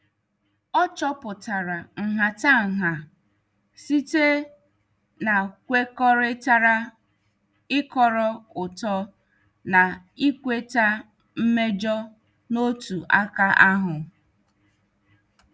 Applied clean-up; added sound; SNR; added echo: none; none; none; none.